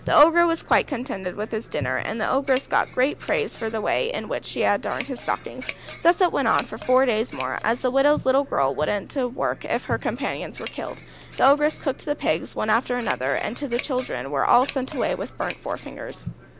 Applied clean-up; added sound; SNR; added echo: none; Scissors; 16 dB; none.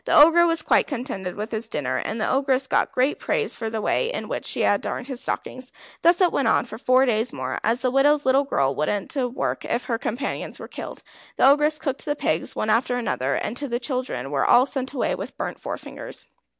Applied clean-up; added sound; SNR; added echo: none; none; none; none.